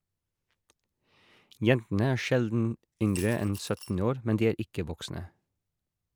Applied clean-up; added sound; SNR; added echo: none; Coin (dropping) / Glass; 17 dB; none.